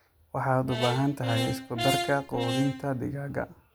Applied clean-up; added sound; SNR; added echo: none; Brass instrument; 4 dB; none.